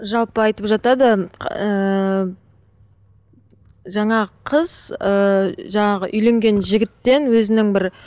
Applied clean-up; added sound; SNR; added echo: none; none; none; none.